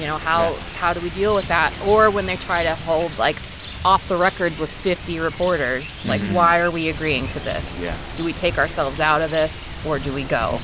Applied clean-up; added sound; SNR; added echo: none; Rain + Engine / Aircraft; 11 dB; none.